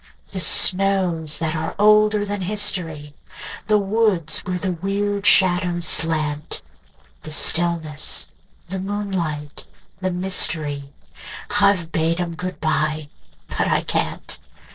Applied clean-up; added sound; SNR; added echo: neural separator model SepFormer DNS4.